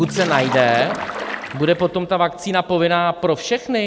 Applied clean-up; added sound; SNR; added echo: none; Splash, splatter + Drum; 10 dB; none.